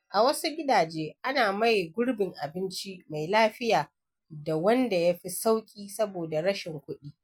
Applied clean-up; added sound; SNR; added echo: none; none; none; none.